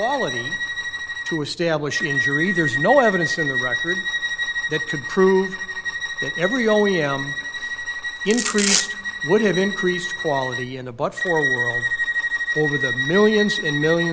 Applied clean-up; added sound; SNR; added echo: none; Bowed string instrument + Domestic sounds, home sounds; 2 dB; none.